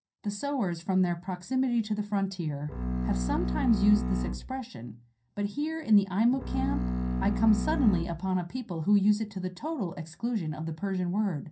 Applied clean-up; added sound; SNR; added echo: none; Bowed string instrument; 2 dB; reverberation time 0.3 s.